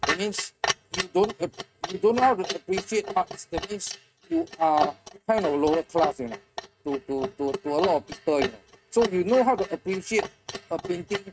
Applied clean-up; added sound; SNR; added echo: neural mask model RNNoise.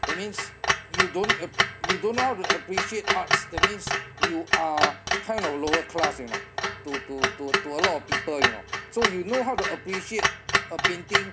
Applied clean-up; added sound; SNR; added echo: none; Clock; -4 dB; none.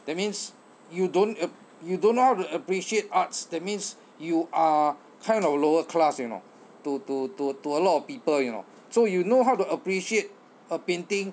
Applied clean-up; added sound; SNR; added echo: none; none; none; none.